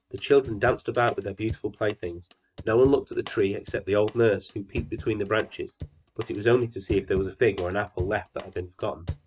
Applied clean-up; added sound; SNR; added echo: neural mask model RNNoise.